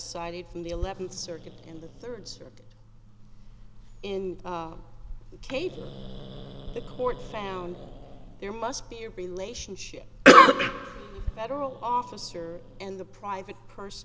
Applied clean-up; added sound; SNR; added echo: none; Growling; 14 dB; none.